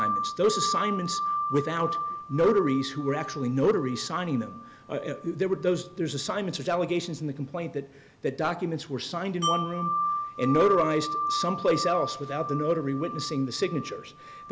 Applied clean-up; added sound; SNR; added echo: none; Wind chime; 5 dB; none.